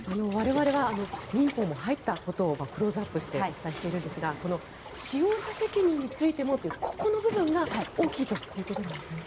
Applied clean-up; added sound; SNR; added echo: none; Waves, surf; 11 dB; none.